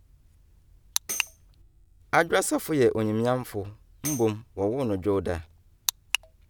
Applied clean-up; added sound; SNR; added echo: none; Tambourine; 13 dB; none.